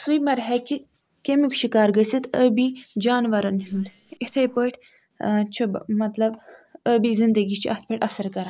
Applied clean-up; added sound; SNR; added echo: neural mask model Resemble Enhance denoiser.